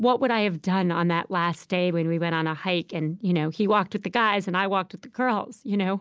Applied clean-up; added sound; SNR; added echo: none; none; none; none.